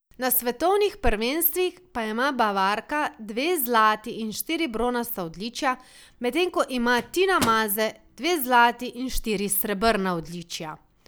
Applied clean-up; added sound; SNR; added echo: none; Microwave oven; 13 dB; none.